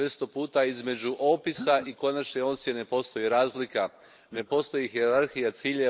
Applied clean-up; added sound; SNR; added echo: neural mask model Resemble Enhance denoiser.